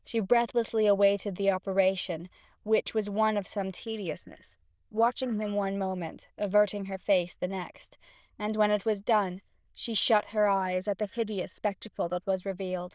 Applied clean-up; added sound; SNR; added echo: neural diffusion model UNIVERSE++.